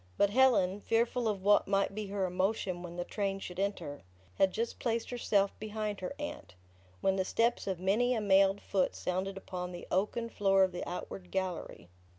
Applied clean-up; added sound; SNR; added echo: none; none; none; none.